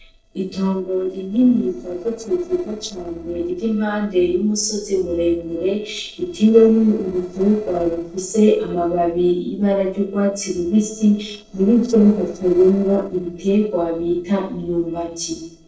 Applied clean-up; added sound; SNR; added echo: neural separator model SepFormer DNS4.